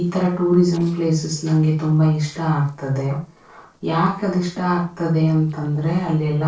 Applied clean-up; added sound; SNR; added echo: neural separator model SepFormer DNS4.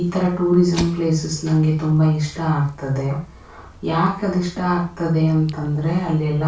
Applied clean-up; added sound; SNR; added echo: none; Fire; 19 dB; reverberation time 0.3 s.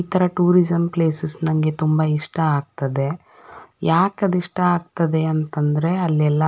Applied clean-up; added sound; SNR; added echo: none; none; none; none.